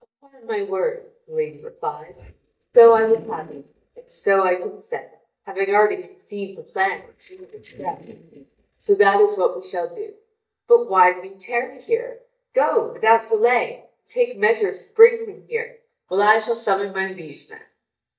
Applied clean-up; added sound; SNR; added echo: neural mask model DeepFilterNet 3.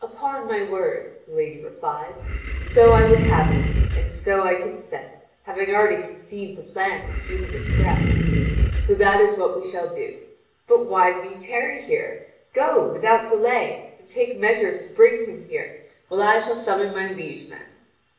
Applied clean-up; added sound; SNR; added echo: none; Animal; -1 dB; reverberation time 0.6 s.